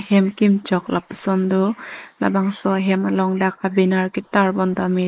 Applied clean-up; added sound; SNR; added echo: neural mask model Resemble Enhance denoiser.